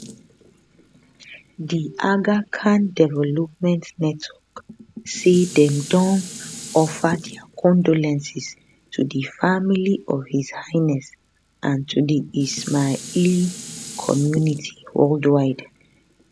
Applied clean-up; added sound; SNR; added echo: none; Dishes, pots, and pans; 18 dB; none.